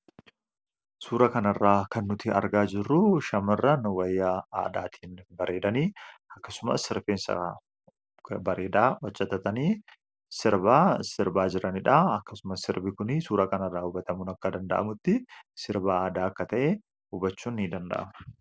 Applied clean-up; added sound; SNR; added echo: none; none; none; none.